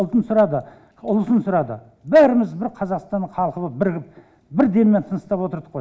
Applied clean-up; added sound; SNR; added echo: none; none; none; none.